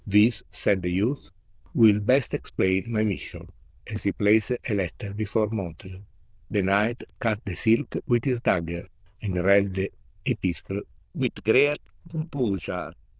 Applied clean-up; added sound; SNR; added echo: neural diffusion model UNIVERSE++.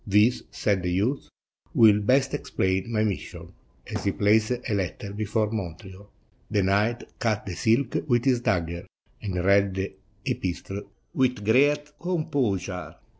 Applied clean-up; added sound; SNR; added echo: neural separator model SepFormer DNS4.